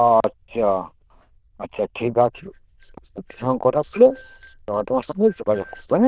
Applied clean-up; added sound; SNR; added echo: neural diffusion model UNIVERSE++.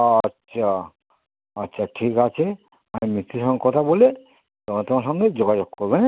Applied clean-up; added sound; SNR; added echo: none; none; none; none.